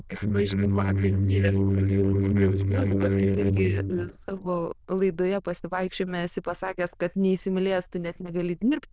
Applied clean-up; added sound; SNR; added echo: neural diffusion model UNIVERSE++.